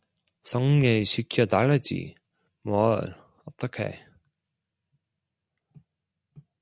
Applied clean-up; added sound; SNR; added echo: none; none; none; none.